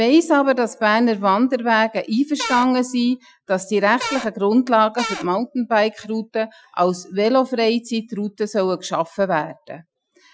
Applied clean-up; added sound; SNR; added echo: classical method Wiener filter.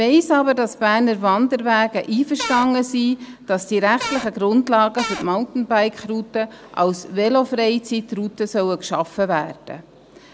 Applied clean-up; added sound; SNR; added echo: none; Cupboard open or close / Door; 8 dB; none.